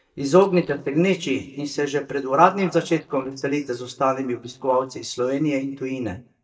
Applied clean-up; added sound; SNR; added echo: neural mask model DeepFilterNet 3.